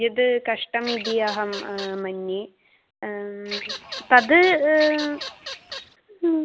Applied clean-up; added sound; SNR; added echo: none; Bird vocalization, bird call, bird song / Fowl; 12 dB; none.